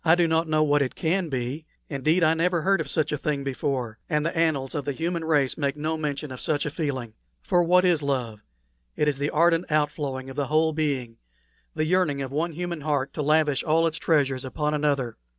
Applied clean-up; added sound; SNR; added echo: none; none; none; none.